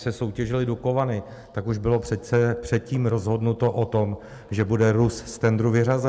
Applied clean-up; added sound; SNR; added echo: none; none; none; none.